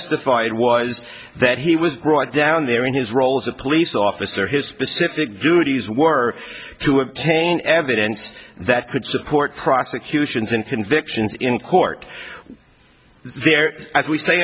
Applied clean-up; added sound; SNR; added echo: none; none; none; none.